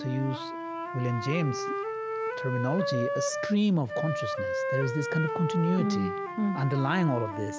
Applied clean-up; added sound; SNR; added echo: none; Wind instrument, woodwind instrument; 4 dB; none.